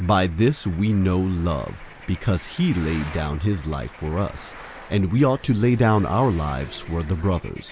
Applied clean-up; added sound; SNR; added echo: none; Traffic noise, roadway noise + Bird / Frog; 19 dB; none.